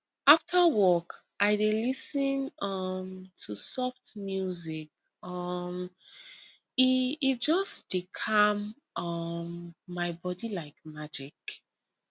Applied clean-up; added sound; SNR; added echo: none; none; none; none.